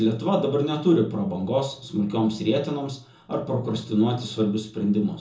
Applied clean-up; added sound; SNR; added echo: none; none; none; reverberation time 0.5 s.